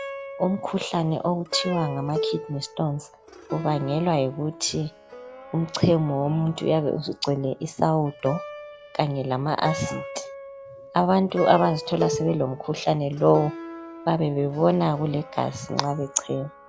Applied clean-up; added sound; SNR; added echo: none; Plucked string instrument; 12 dB; none.